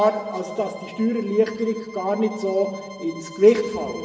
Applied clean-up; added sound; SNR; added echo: none; Bowed string instrument; 19 dB; reverberation time 1.5 s.